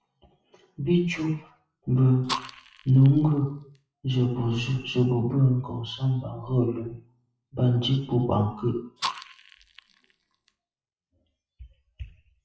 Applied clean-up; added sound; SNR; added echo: classical method WPE with log-MMSE.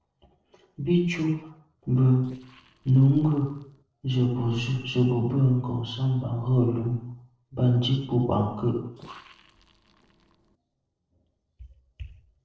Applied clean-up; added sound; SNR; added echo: neural separator model SepFormer DNS4.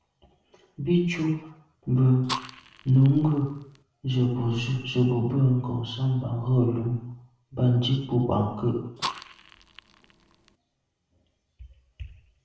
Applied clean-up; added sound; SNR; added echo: none; Fire; 12 dB; reverberation time 0.7 s.